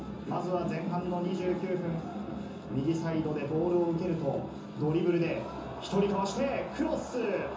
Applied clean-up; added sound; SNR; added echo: none; none; none; reverberation time 0.6 s.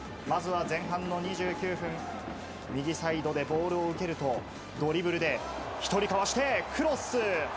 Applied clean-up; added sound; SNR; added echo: none; none; none; none.